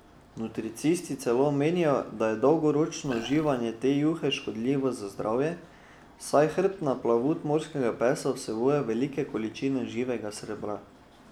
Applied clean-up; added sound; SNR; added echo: none; Burping, eructation; 15 dB; none.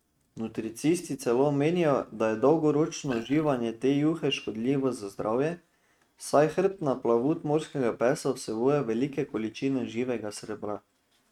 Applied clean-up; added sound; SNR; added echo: neural mask model RNNoise.